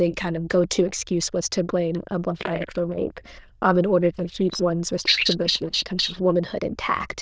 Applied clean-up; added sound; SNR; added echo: neural diffusion model UNIVERSE++.